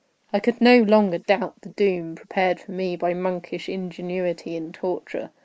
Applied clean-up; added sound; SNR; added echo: neural mask model Resemble Enhance denoiser.